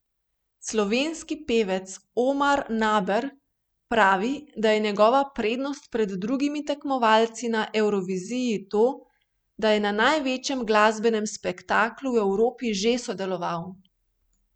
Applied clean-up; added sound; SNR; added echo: none; none; none; none.